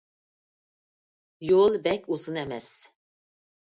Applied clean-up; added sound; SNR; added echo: none; none; none; none.